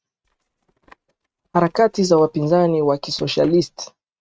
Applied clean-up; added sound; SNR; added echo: neural mask model RNNoise.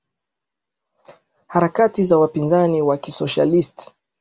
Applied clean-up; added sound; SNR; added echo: none; none; none; none.